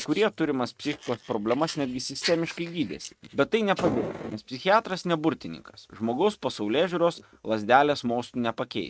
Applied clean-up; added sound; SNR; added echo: neural mask model RNNoise.